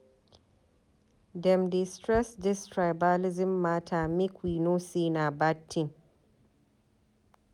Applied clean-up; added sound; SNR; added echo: none; none; none; none.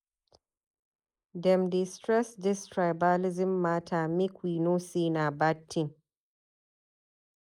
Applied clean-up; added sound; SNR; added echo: neural mask model Resemble Enhance denoiser.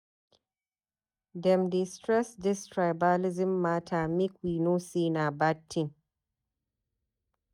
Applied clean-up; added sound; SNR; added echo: neural mask model DeepFilterNet 3.